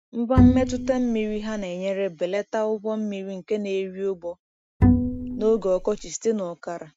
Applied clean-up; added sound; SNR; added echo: none; Bowed string instrument; -3 dB; none.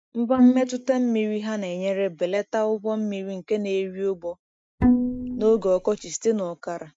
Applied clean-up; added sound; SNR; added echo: neural mask model DeepFilterNet 3.